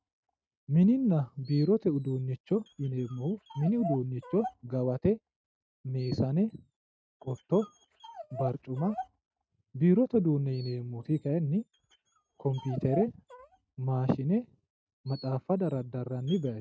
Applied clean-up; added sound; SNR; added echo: neural mask model RNNoise.